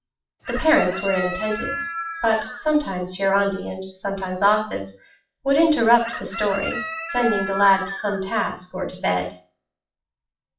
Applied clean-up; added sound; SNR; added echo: classical method WPE with log-MMSE.